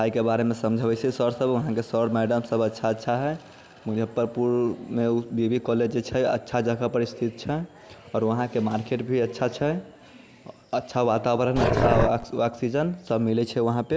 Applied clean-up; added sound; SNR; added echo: none; Growling; -1 dB; none.